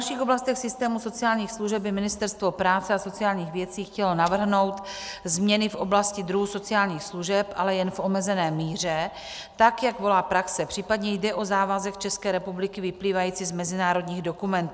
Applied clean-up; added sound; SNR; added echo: none; none; none; none.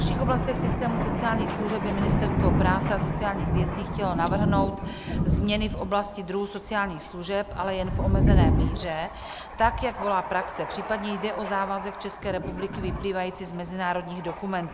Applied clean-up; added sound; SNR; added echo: none; Thunder; -2 dB; none.